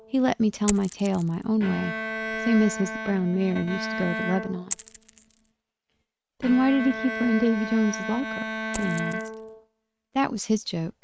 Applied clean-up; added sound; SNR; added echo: neural mask model RNNoise.